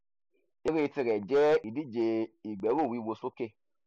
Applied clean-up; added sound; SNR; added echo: none; none; none; none.